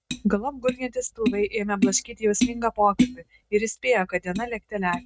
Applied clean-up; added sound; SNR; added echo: neural mask model RNNoise.